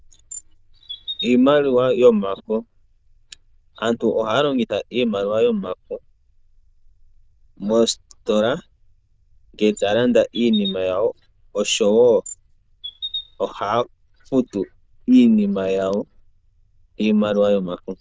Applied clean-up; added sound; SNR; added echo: neural diffusion model UNIVERSE++.